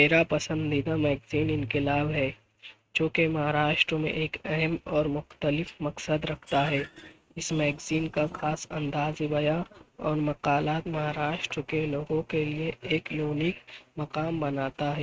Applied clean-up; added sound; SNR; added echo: neural mask model RNNoise.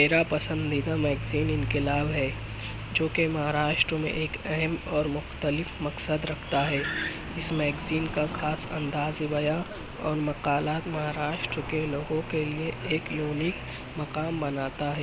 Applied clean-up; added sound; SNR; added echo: none; Car; 9 dB; none.